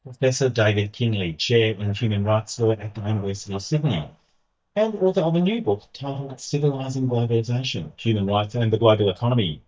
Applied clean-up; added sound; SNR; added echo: neural mask model DeepFilterNet 3.